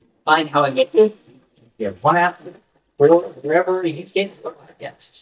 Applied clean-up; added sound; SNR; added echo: neural mask model DeepFilterNet 3.